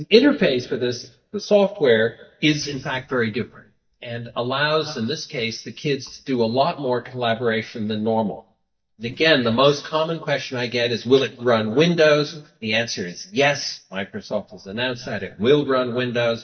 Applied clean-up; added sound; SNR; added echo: neural mask model DeepFilterNet 3.